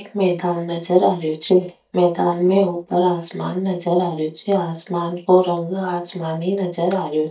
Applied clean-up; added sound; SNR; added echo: neural mask model DeepFilterNet 3.